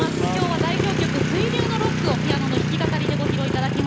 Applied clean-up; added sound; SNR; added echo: none; Motorcycle; -5 dB; none.